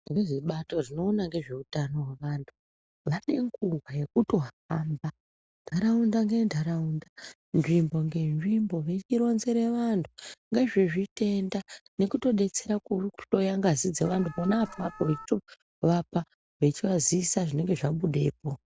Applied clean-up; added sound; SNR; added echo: none; Alarm; 16 dB; none.